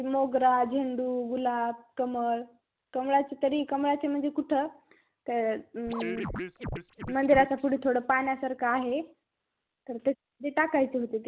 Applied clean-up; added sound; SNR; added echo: none; Scratching (performance technique); 9 dB; none.